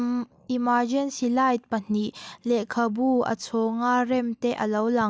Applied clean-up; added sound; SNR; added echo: none; none; none; none.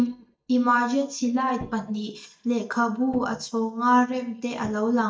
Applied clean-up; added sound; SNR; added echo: neural mask model DeepFilterNet 3.